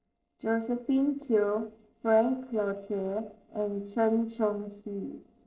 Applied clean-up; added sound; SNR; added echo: neural separator model SepFormer DNS4.